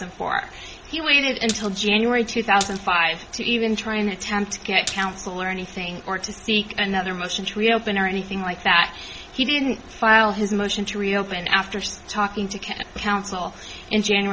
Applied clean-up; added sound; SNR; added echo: none; Splash, splatter; 13 dB; none.